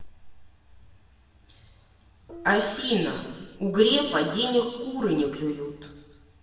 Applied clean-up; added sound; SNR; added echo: none; Gong; 19 dB; reverberation time 1.2 s.